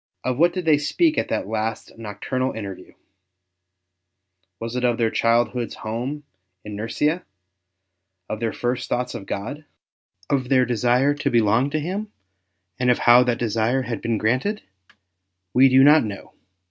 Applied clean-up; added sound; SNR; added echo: none; none; none; none.